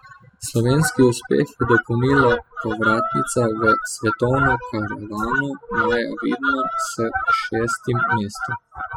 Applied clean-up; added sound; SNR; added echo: classical method spectral subtraction.